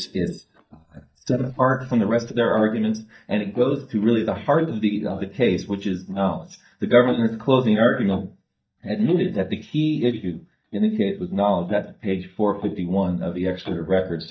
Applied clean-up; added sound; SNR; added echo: neural mask model DeepFilterNet 3.